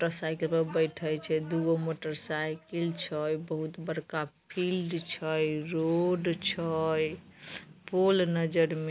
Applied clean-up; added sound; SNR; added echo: none; none; none; none.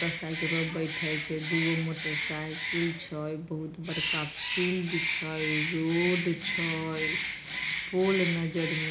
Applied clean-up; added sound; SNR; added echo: none; Bird; 2 dB; reverberation time 0.4 s.